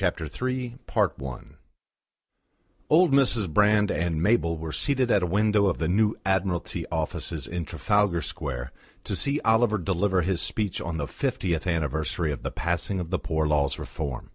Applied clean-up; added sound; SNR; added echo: none; none; none; none.